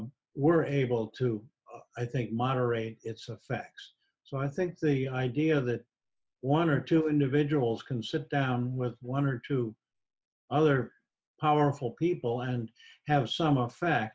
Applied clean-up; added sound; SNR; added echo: none; none; none; none.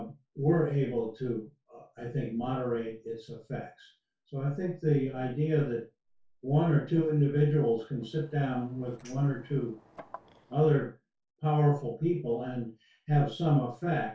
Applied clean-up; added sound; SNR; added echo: neural separator model SepFormer DNS4.